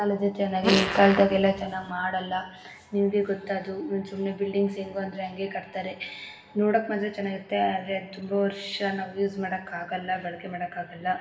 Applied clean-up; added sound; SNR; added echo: none; Fart; 2 dB; reverberation time 0.8 s.